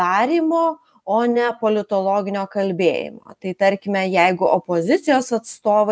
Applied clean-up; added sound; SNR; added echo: none; none; none; none.